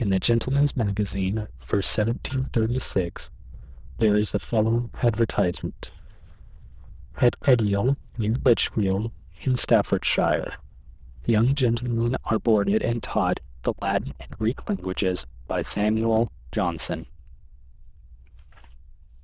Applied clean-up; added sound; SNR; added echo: neural diffusion model UNIVERSE++.